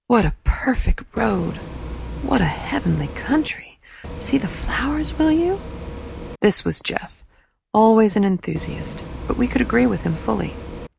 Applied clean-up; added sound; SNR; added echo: none; Bus; 10 dB; none.